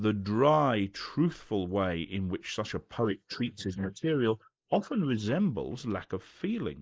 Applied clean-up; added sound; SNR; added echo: neural mask model Resemble Enhance denoiser.